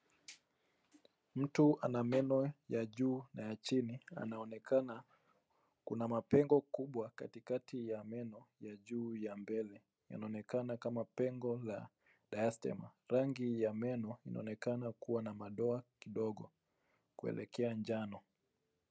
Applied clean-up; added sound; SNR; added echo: none; none; none; none.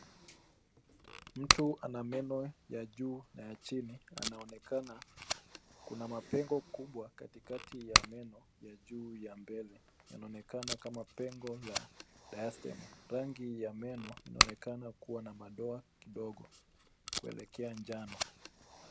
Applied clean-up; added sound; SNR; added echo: none; Packing tape, duct tape; -2 dB; none.